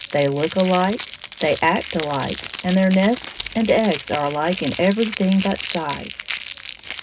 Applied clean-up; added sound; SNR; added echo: none; Crackle; 12 dB; reverberation time 0.2 s.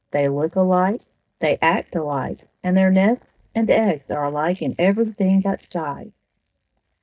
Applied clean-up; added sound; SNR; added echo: neural mask model DeepFilterNet 3.